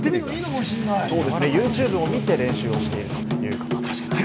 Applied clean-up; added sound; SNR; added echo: none; Drip / Rain; 13 dB; none.